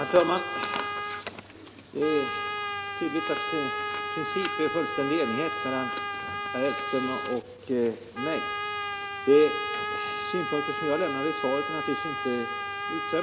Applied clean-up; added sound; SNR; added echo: none; Trumpet; 3 dB; none.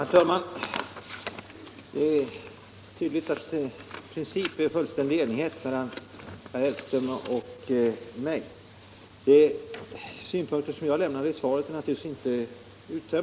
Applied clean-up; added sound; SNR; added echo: none; none; none; none.